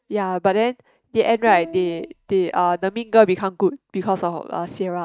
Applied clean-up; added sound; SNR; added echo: neural mask model DeepFilterNet 3.